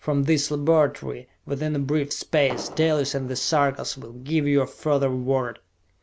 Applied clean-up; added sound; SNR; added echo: none; Fireworks; 18 dB; none.